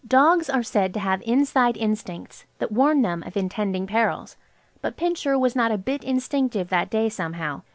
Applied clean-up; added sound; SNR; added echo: none; none; none; none.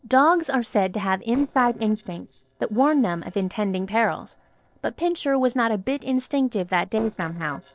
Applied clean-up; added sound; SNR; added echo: neural separator model SepFormer DNS4.